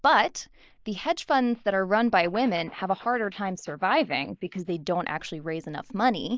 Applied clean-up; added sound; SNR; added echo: neural mask model Resemble Enhance denoiser.